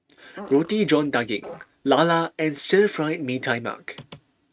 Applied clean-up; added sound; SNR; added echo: neural mask model RNNoise.